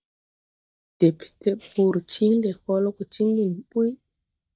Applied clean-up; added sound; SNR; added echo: neural mask model DeepFilterNet 3.